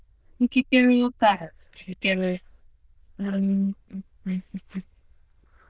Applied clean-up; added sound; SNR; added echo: neural diffusion model UNIVERSE++.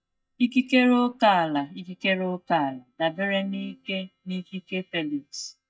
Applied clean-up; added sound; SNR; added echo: neural mask model DeepFilterNet 3.